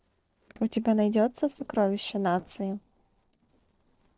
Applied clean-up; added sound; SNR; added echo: neural separator model SepFormer DNS4.